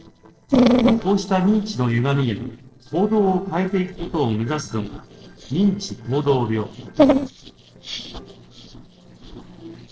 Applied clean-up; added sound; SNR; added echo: neural separator model SepFormer DNS4.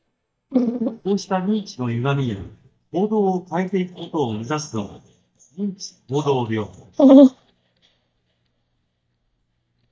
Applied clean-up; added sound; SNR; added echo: neural mask model DeepFilterNet 3.